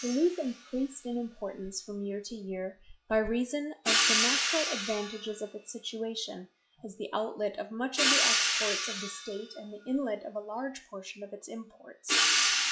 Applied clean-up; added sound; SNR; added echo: classical method log-MMSE.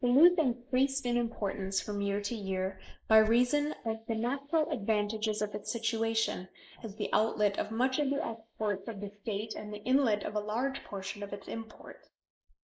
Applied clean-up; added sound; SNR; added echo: neural mask model Resemble Enhance denoiser.